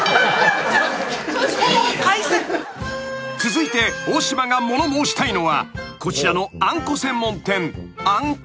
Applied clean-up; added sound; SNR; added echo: none; none; none; none.